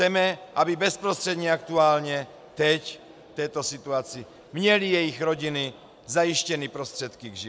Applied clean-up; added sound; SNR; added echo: none; none; none; none.